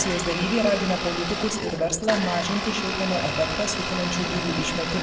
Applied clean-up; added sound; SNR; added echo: none; Domestic sounds, home sounds; 4 dB; reverberation time 1.5 s.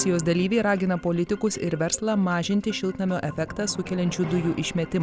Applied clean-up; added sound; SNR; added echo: none; none; none; none.